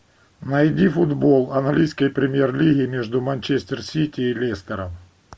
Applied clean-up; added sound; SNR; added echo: none; none; none; none.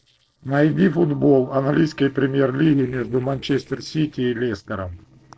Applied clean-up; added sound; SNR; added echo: neural separator model SepFormer DNS4.